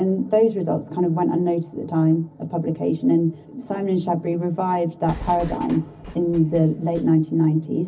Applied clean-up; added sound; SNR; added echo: none; Train; 15 dB; reverberation time 0.4 s.